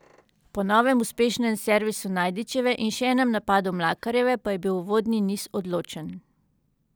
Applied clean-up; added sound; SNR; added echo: none; none; none; none.